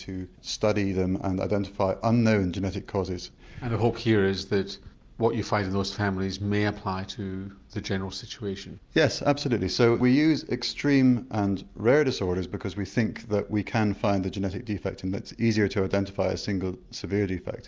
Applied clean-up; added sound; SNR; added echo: none; none; none; none.